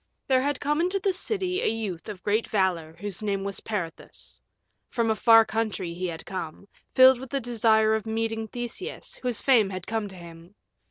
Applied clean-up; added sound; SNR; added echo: none; none; none; none.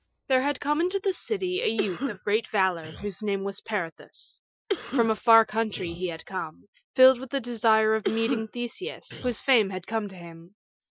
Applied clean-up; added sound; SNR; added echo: classical method Wiener filter.